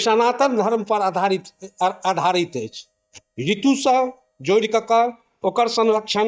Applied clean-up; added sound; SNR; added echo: neural mask model DeepFilterNet 3.